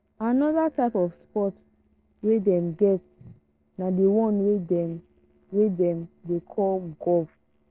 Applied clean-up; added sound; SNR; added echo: neural separator model SepFormer DNS4.